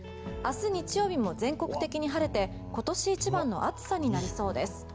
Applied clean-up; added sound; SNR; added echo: none; none; none; none.